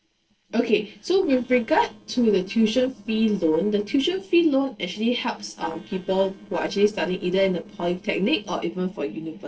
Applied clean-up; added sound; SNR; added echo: neural separator model SepFormer DNS4.